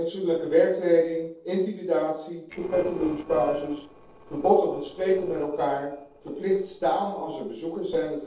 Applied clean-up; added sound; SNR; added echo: neural separator model SepFormer DNS4.